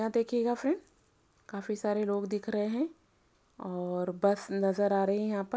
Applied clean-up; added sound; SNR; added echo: none; none; none; none.